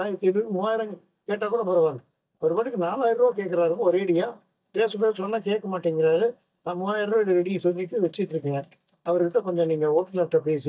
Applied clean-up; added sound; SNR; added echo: neural mask model DeepFilterNet 3.